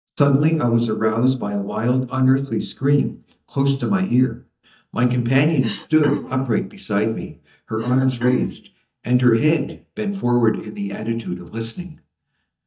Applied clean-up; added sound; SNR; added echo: neural mask model DeepFilterNet 3.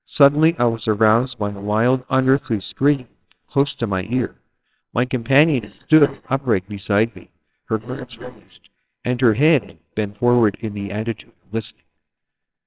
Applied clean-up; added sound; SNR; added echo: neural separator model SepFormer WHAMR!.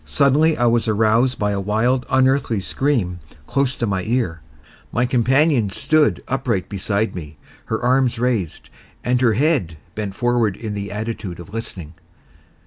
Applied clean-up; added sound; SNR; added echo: none; none; none; none.